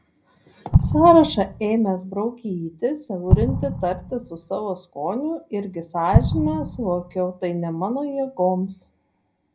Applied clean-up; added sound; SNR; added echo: none; Explosion; 0 dB; reverberation time 0.4 s.